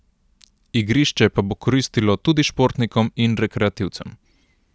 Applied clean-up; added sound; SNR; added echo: none; none; none; none.